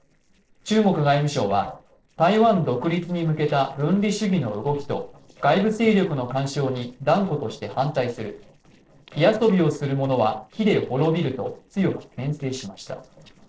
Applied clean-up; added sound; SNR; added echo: neural separator model SepFormer DNS4.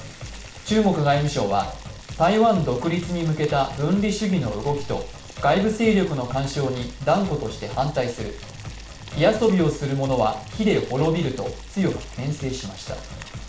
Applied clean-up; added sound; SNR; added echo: none; Boiling; 19 dB; reverberation time 0.4 s.